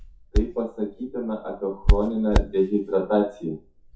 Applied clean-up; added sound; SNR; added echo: classical method WPE with log-MMSE.